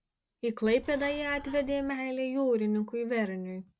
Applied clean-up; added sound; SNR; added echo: none; Bird; 18 dB; none.